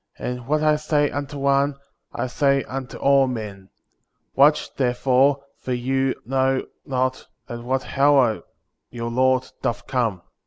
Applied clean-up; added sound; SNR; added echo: none; none; none; none.